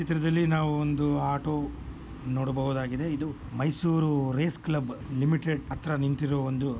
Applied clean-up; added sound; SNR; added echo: none; none; none; none.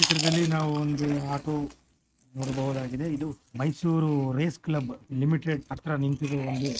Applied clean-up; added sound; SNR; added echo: neural mask model RNNoise.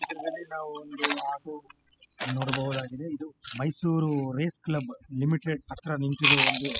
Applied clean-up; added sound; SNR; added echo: classical method spectral subtraction.